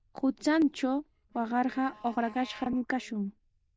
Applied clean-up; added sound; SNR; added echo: neural diffusion model UNIVERSE++.